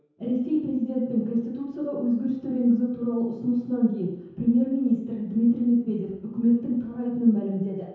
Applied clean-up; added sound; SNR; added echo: none; none; none; reverberation time 0.9 s.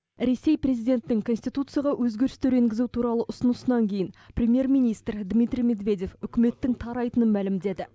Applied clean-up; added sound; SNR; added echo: none; none; none; none.